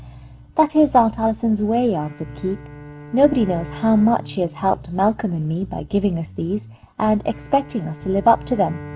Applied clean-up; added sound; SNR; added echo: none; Bowed string instrument + Bass guitar; 16 dB; none.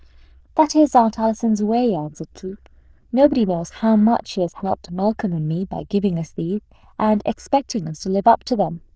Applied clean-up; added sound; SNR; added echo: neural diffusion model UNIVERSE++.